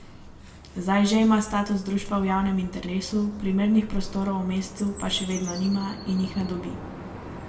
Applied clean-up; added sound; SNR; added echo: none; Chirp, tweet; 15 dB; reverberation time 0.6 s.